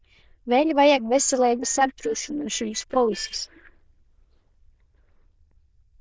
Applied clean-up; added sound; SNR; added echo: neural diffusion model UNIVERSE++.